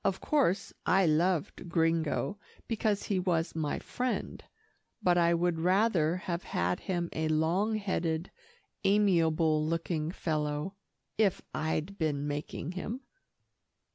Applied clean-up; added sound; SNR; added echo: none; none; none; none.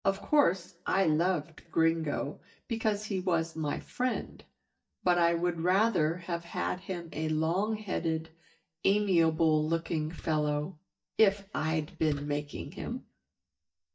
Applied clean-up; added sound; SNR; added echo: neural mask model DeepFilterNet 3.